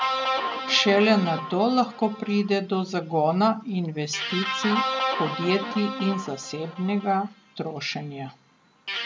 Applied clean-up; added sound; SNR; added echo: none; Guitar; 6 dB; none.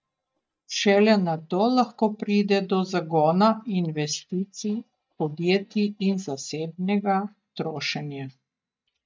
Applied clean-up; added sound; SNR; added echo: neural mask model DeepFilterNet 3.